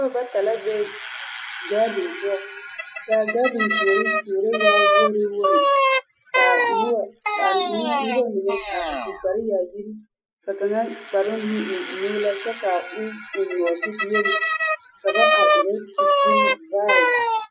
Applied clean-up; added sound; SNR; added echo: classical method Wiener filter.